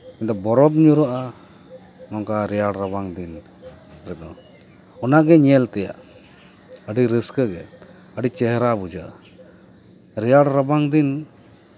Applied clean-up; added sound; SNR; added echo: none; none; none; none.